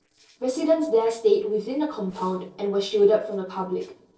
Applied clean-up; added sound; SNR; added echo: neural separator model SepFormer DNS4.